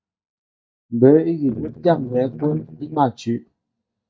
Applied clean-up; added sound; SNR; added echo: neural mask model DeepFilterNet 3.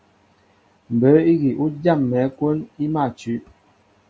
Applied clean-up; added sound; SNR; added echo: none; none; none; none.